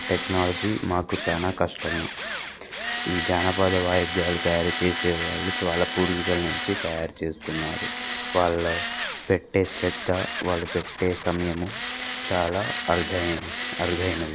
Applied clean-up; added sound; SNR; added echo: none; Tools; 4 dB; none.